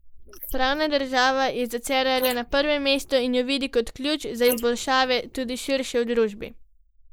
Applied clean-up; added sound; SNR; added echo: neural mask model Resemble Enhance denoiser.